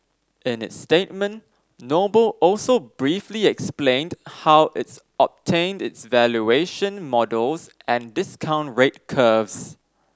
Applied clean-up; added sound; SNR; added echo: none; none; none; none.